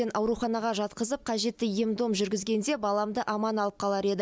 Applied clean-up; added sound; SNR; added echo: none; none; none; none.